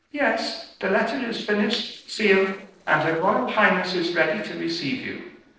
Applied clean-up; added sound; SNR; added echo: neural separator model SepFormer DNS4.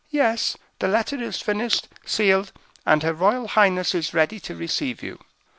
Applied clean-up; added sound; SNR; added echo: none; none; none; none.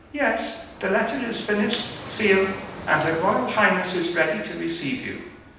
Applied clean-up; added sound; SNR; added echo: none; Fixed-wing aircraft, airplane; 16 dB; reverberation time 0.9 s.